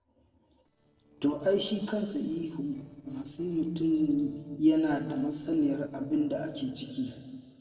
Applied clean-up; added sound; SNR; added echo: neural separator model SepFormer DNS4.